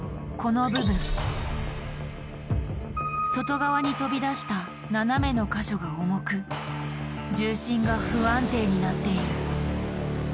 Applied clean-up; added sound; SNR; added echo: none; none; none; none.